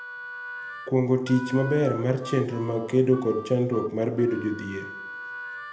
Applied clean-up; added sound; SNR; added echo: none; Harmonica; 14 dB; reverberation time 0.7 s.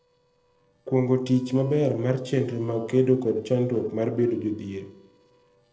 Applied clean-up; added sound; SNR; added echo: neural separator model SepFormer DNS4.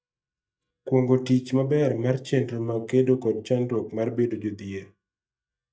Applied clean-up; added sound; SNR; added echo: neural mask model DeepFilterNet 3.